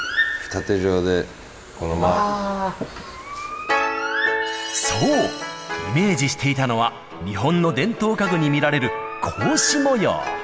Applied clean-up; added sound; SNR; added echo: none; Bird; 10 dB; none.